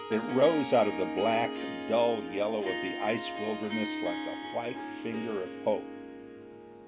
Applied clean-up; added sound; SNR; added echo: none; Harp; 6 dB; none.